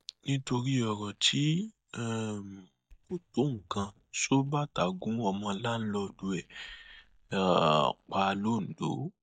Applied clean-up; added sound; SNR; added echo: neural mask model DeepFilterNet 3.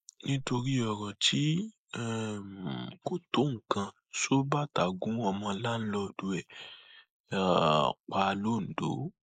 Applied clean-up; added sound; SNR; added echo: neural mask model Resemble Enhance denoiser.